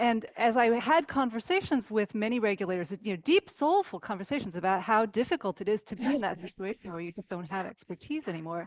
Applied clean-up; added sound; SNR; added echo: neural mask model Resemble Enhance denoiser.